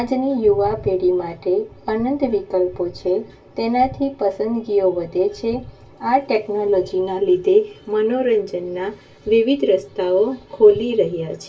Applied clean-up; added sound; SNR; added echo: none; none; none; reverberation time 0.1 s.